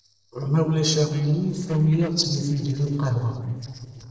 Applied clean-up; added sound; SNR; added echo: neural separator model SepFormer DNS4.